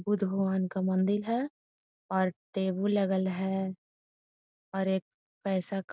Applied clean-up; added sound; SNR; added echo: none; none; none; none.